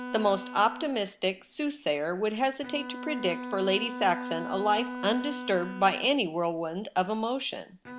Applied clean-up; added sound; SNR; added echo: none; Bowed string instrument; 11 dB; none.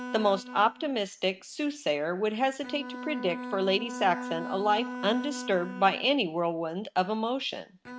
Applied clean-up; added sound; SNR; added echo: neural mask model RNNoise.